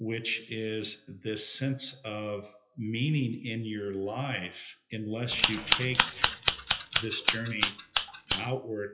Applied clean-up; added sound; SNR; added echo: classical method WPE with log-MMSE.